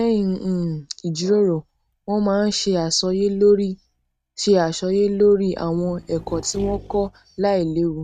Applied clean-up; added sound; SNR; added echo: neural mask model RNNoise.